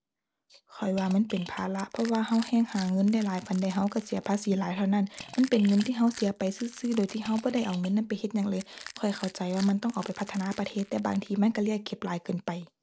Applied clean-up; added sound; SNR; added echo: none; Fart + Crushing; 18 dB; none.